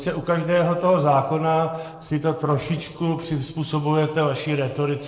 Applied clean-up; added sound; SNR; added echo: neural separator model SepFormer DNS4.